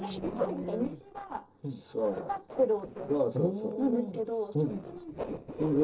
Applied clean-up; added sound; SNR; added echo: neural separator model SepFormer DNS4.